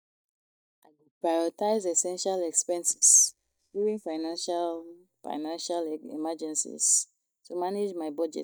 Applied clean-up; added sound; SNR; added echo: neural mask model DeepFilterNet 3.